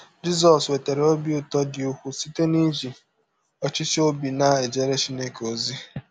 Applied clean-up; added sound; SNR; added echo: none; none; none; none.